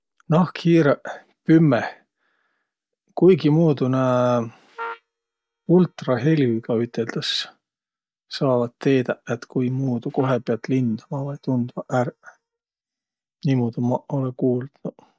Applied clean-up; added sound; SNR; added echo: neural mask model DeepFilterNet 3.